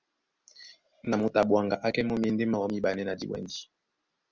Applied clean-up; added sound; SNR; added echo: none; none; none; none.